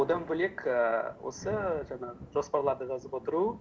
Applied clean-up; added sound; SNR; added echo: none; Thunder; 17 dB; none.